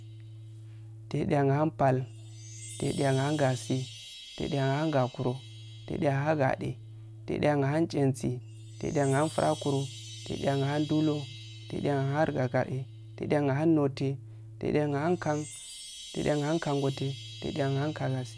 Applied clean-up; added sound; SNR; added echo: none; Chime + Organ; 14 dB; none.